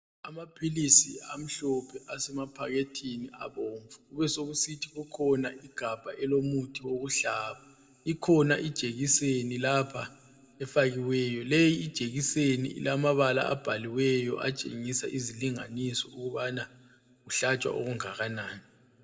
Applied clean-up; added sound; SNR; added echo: none; none; none; reverberation time 2.1 s.